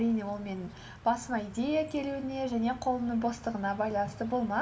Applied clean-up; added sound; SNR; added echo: none; Insect; 18 dB; reverberation time 2.1 s.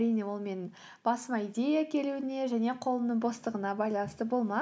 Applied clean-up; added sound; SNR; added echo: none; none; none; none.